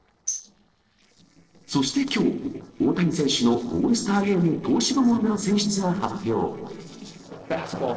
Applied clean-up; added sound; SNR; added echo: neural separator model SepFormer DNS4.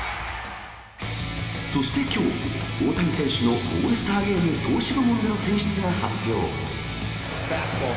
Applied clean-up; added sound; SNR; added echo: none; Tambourine; 13 dB; reverberation time 2.5 s.